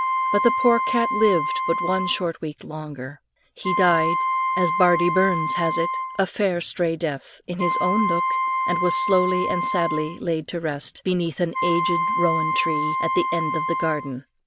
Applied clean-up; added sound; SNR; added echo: none; Wind instrument, woodwind instrument; 1 dB; none.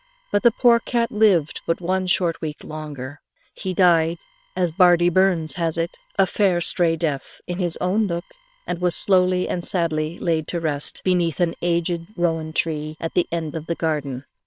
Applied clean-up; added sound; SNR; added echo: neural separator model SepFormer WHAM!.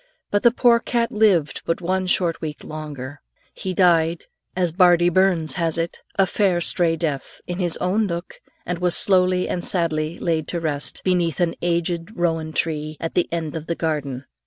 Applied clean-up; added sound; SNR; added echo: none; none; none; none.